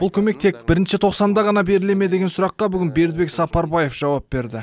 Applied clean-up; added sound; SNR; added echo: none; none; none; none.